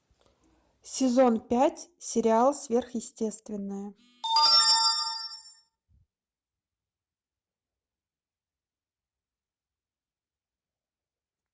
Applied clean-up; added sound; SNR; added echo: none; none; none; none.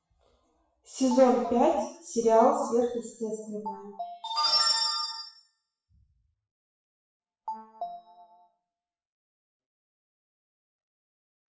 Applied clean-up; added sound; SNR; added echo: classical method WPE with log-MMSE.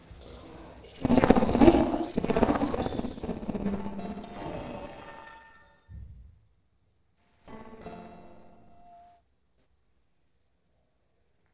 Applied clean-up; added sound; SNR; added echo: neural separator model SepFormer DNS4.